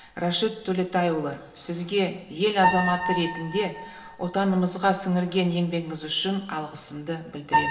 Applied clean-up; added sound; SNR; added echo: none; Piano; 7 dB; reverberation time 0.7 s.